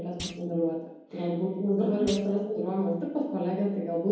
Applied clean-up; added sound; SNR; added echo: none; Thump, thud; 18 dB; reverberation time 1.9 s.